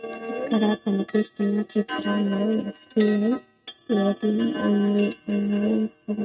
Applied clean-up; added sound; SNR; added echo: neural mask model RNNoise.